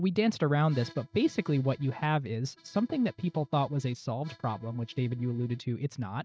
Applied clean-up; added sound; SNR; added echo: neural mask model RNNoise.